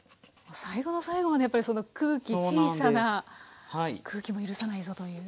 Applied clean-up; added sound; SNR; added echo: none; none; none; none.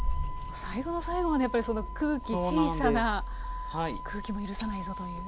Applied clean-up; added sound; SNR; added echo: none; Motor vehicle (road); 4 dB; none.